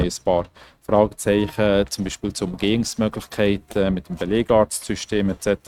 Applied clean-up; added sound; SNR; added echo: neural mask model RNNoise.